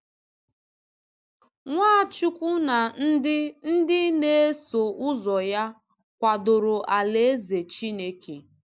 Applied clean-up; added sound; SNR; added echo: none; none; none; none.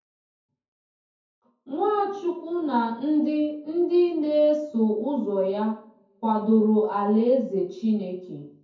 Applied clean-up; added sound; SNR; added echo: none; none; none; reverberation time 0.6 s.